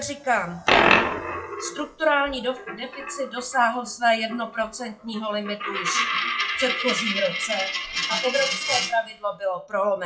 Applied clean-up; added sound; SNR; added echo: classical method WPE with log-MMSE.